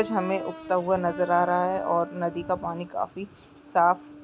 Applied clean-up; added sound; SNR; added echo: none; Brass instrument; 14 dB; none.